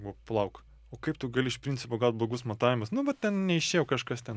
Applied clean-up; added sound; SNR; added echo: none; none; none; none.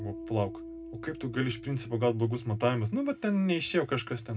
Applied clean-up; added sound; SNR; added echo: none; Piano; 15 dB; reverberation time 0.2 s.